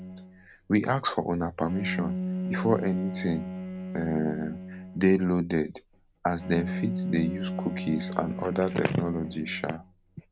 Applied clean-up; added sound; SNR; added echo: none; Bowed string instrument; 6 dB; none.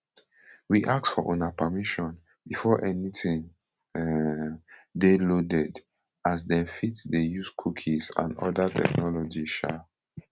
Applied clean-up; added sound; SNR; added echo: none; none; none; none.